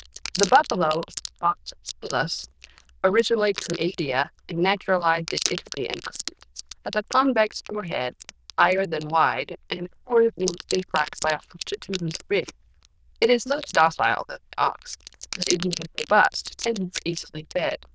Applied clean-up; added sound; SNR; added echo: neural diffusion model UNIVERSE++.